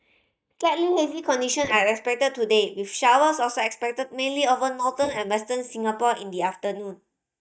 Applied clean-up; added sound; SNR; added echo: neural mask model DeepFilterNet 3.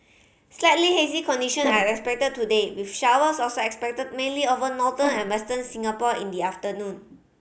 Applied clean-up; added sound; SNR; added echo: neural mask model Resemble Enhance denoiser.